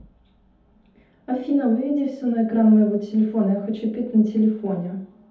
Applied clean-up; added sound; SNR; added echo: none; none; none; reverberation time 0.6 s.